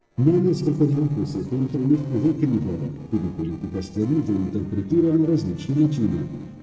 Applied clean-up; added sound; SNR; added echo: neural separator model SepFormer DNS4.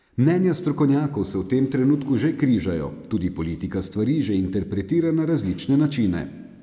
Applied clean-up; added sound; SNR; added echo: none; none; none; none.